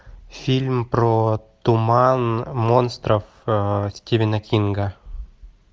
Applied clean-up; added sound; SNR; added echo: none; none; none; none.